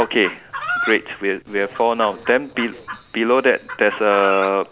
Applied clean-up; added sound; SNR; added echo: none; Chicken, rooster; 11 dB; none.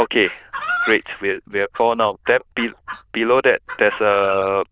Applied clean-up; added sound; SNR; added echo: neural diffusion model UNIVERSE++.